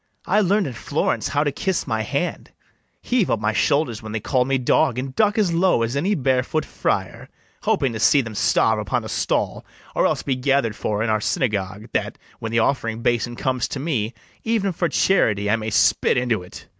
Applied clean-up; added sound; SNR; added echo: none; none; none; none.